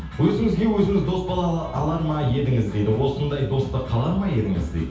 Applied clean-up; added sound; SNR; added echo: none; none; none; reverberation time 0.8 s.